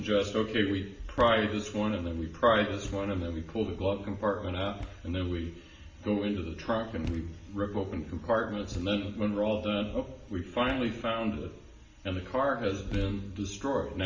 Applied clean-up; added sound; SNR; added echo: none; Thump, thud; 16 dB; reverberation time 0.8 s.